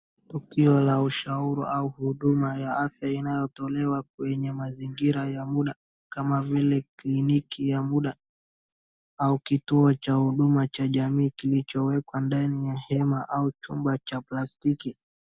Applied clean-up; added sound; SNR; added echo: none; none; none; none.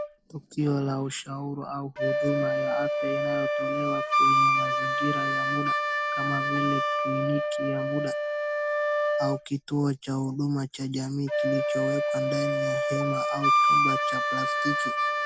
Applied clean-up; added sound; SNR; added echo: none; Wind instrument, woodwind instrument; -5 dB; none.